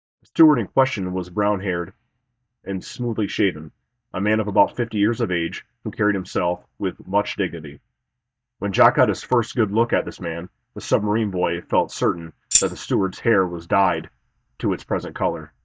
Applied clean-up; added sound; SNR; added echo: neural mask model DeepFilterNet 3.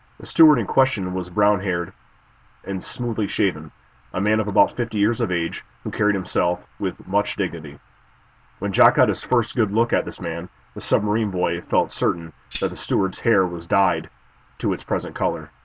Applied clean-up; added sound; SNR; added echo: none; Tambourine; 0 dB; none.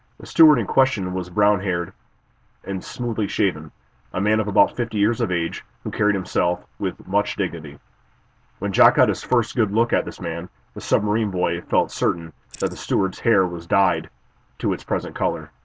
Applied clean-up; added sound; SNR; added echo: neural separator model SepFormer DNS4.